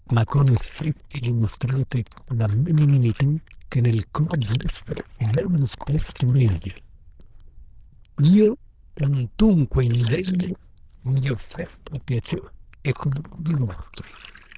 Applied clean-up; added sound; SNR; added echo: neural diffusion model UNIVERSE++.